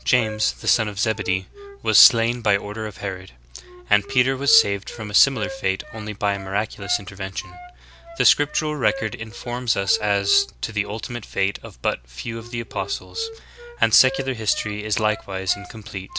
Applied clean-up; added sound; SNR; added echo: none; Wind instrument, woodwind instrument; 16 dB; none.